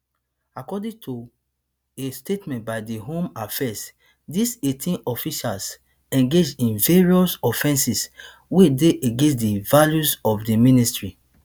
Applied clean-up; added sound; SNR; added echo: none; none; none; none.